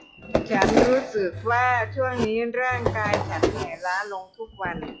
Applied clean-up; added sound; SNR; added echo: classical method log-MMSE.